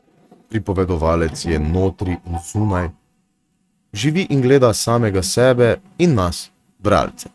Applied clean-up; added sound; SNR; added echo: neural mask model RNNoise.